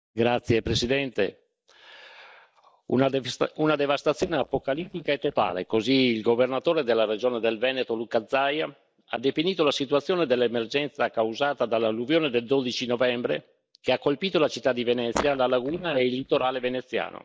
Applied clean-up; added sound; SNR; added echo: neural mask model DeepFilterNet 3.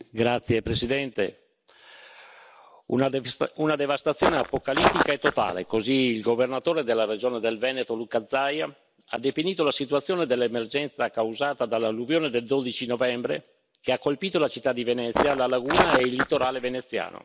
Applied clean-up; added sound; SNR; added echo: none; Walk, footsteps; -1 dB; none.